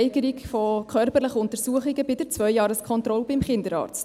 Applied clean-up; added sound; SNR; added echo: none; none; none; none.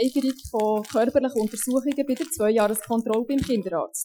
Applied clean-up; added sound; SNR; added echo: classical method Wiener filter.